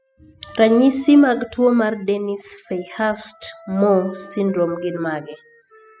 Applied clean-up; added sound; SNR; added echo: classical method spectral subtraction.